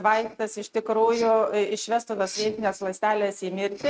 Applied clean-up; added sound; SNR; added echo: neural mask model RNNoise.